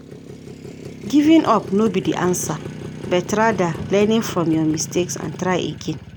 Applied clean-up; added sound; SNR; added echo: none; Motorcycle; 12 dB; none.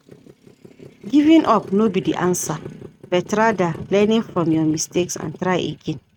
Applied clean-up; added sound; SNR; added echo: neural mask model RNNoise.